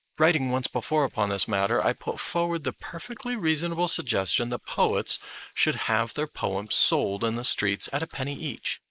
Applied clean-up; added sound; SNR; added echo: neural mask model Resemble Enhance denoiser.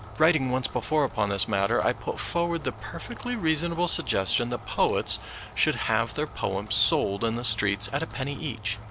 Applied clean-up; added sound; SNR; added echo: none; Rain; 15 dB; none.